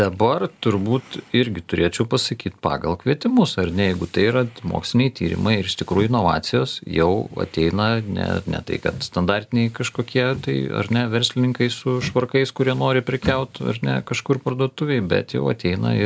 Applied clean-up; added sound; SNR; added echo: none; none; none; none.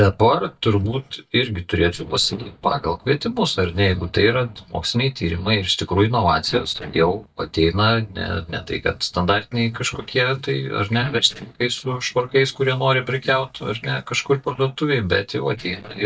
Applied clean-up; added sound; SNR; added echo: neural mask model DeepFilterNet 3.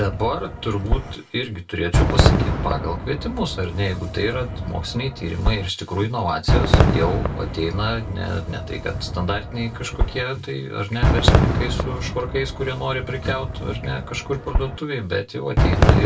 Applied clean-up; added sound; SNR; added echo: none; Fireworks; -3 dB; reverberation time 0.2 s.